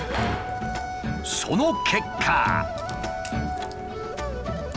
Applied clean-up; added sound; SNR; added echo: none; Crack; 15 dB; none.